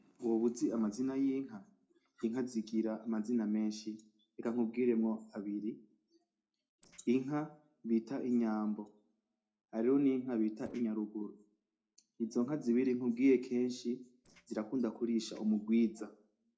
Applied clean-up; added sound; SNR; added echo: neural separator model SepFormer DNS4.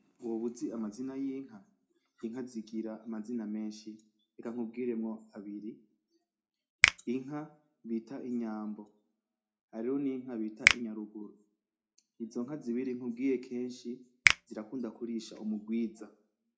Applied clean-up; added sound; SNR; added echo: none; Finger snapping; -5 dB; reverberation time 0.3 s.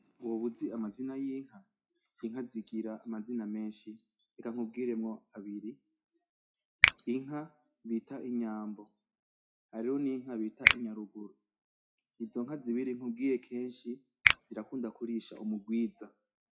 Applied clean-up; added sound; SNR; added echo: classical method WPE with log-MMSE.